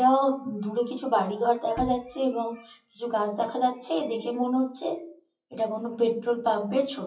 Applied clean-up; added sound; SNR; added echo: classical method WPE with log-MMSE.